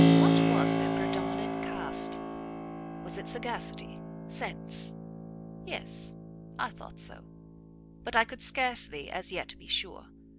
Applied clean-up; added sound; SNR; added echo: none; Keyboard (musical); -5 dB; none.